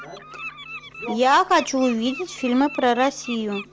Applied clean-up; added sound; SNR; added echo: none; Bird; 16 dB; none.